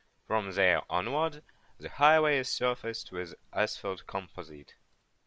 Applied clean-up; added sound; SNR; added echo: none; none; none; none.